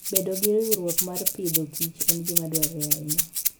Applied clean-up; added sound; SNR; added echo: none; Rattle (instrument); -3 dB; none.